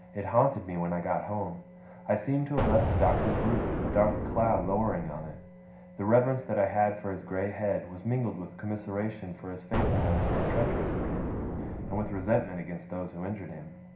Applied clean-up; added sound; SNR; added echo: none; Explosion; 0 dB; reverberation time 0.5 s.